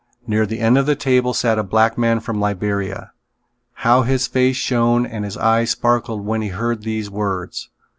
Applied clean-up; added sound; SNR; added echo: none; none; none; none.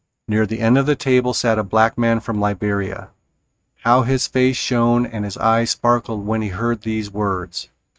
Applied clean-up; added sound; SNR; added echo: neural mask model RNNoise.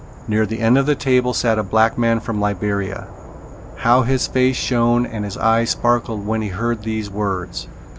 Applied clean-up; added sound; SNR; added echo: none; Insect / Frog; 16 dB; none.